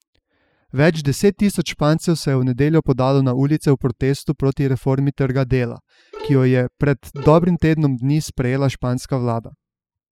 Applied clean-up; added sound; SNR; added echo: classical method spectral subtraction.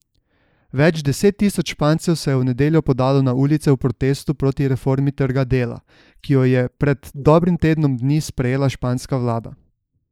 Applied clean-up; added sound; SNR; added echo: neural mask model Resemble Enhance denoiser.